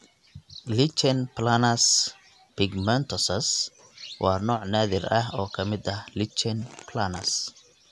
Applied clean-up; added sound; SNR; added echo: none; none; none; none.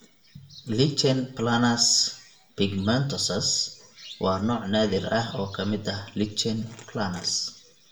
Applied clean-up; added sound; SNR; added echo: none; none; none; reverberation time 0.5 s.